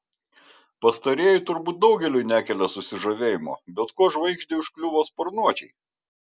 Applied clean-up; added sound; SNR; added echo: none; none; none; none.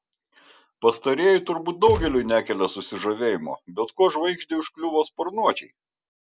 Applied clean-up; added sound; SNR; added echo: none; Gunshot, gunfire; 8 dB; none.